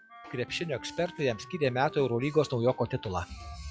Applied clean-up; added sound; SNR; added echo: classical method log-MMSE.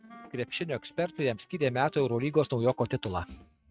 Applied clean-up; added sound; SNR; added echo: neural mask model RNNoise.